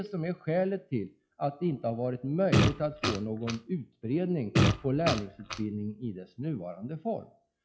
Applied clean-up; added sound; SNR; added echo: classical method log-MMSE.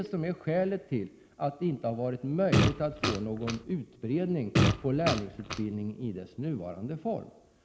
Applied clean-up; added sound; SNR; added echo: none; Fart; -3 dB; none.